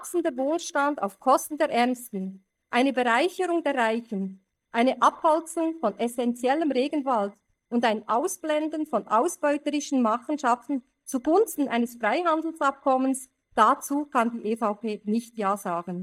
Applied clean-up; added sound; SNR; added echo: neural mask model DeepFilterNet 3.